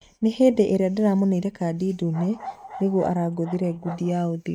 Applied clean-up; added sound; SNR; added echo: neural mask model RNNoise.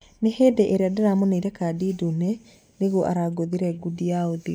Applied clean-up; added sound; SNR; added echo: none; none; none; none.